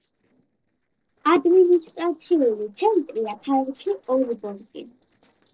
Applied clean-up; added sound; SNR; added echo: neural separator model SepFormer DNS4.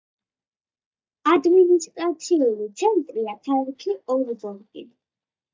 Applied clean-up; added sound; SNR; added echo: neural mask model DeepFilterNet 3.